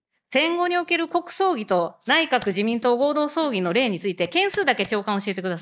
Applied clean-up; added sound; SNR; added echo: neural mask model DeepFilterNet 3.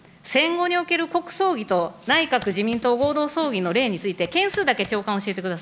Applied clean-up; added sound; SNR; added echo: none; Computer keyboard; 19 dB; none.